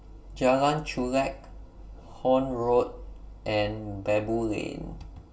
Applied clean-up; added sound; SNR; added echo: none; none; none; reverberation time 0.2 s.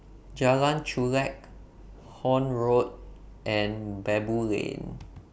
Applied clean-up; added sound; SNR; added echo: none; none; none; none.